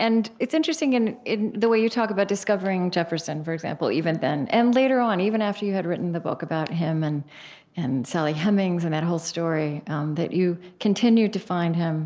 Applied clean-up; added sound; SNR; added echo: none; none; none; none.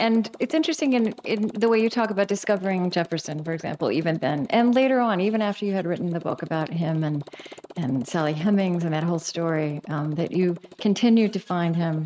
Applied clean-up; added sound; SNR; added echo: neural mask model RNNoise.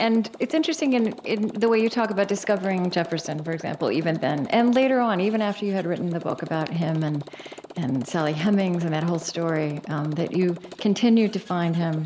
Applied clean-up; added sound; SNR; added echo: none; Motorcycle; 19 dB; none.